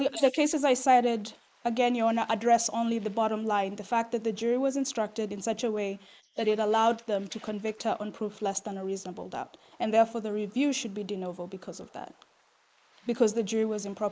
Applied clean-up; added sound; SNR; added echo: neural mask model Resemble Enhance denoiser.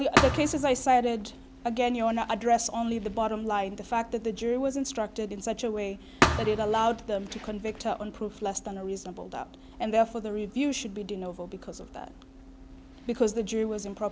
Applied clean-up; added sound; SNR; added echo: none; Thump, thud; 0 dB; none.